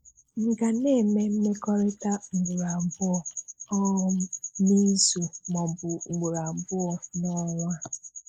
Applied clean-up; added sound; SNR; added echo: neural mask model Resemble Enhance denoiser.